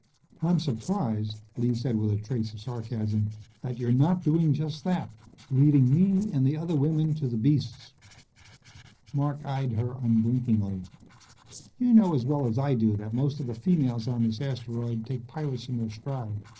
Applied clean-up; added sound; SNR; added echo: neural separator model SepFormer DNS4.